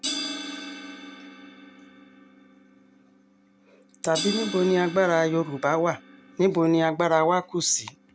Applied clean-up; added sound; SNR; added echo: none; Crash cymbal; 12 dB; none.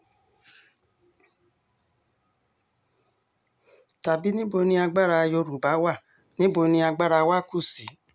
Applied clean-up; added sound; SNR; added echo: none; none; none; none.